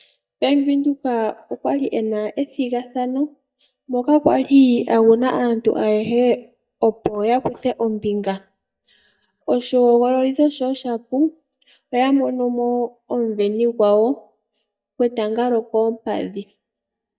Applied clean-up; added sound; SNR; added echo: neural mask model DeepFilterNet 3.